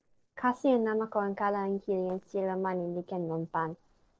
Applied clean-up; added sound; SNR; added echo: neural separator model SepFormer DNS4.